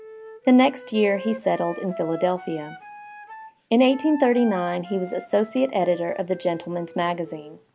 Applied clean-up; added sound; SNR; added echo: none; Wind instrument, woodwind instrument; 16 dB; none.